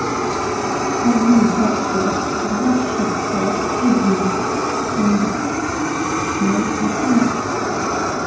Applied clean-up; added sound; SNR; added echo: none; Fire; -1 dB; reverberation time 0.9 s.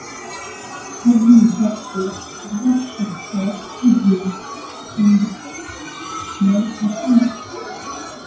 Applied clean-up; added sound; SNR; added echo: classical method WPE with log-MMSE.